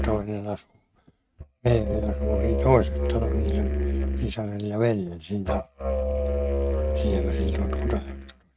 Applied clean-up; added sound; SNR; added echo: neural mask model RNNoise.